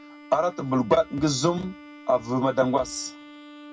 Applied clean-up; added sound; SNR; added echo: none; Bowed string instrument; 19 dB; reverberation time 0.4 s.